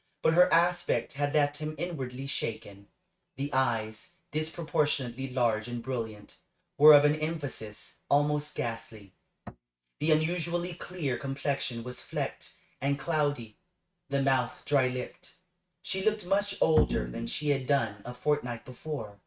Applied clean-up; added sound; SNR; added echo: neural mask model RNNoise.